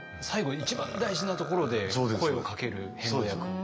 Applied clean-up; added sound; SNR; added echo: none; Burping, eructation; 12 dB; none.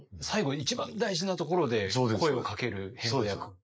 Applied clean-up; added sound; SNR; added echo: neural mask model Resemble Enhance denoiser.